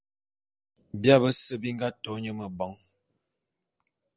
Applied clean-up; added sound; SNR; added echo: none; none; none; none.